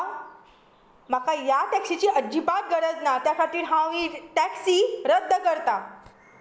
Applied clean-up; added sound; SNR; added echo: none; none; none; none.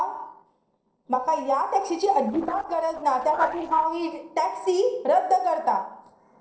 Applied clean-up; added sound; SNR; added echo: neural separator model SepFormer DNS4.